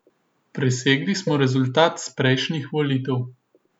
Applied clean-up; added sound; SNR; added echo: none; Cowbell; 16 dB; none.